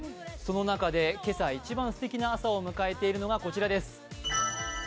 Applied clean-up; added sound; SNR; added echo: none; none; none; none.